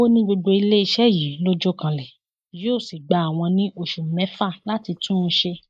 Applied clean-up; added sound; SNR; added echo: neural mask model Resemble Enhance denoiser.